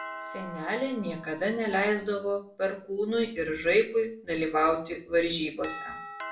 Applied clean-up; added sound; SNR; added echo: none; Doorbell; 16 dB; reverberation time 0.3 s.